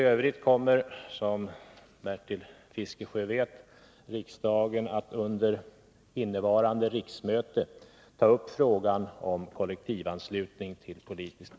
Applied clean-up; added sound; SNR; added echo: none; none; none; none.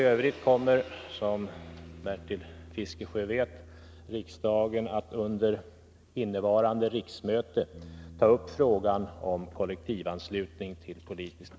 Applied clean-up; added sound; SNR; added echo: none; Bass guitar + Gong; 19 dB; none.